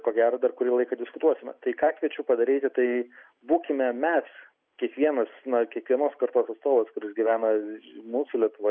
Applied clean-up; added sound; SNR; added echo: none; none; none; none.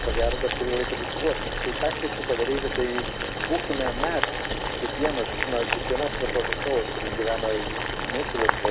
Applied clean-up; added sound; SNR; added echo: none; Boiling; -1 dB; none.